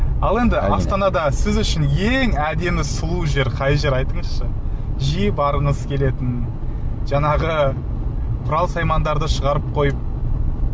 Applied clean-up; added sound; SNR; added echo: none; none; none; none.